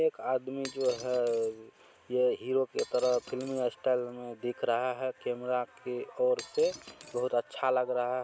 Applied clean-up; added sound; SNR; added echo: none; Shatter; 19 dB; none.